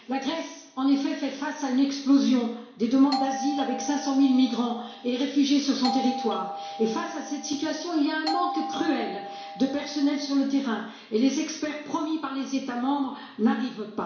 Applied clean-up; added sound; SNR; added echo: none; Doorbell; 9 dB; reverberation time 0.7 s.